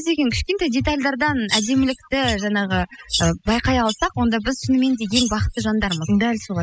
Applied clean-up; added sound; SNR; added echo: classical method spectral subtraction.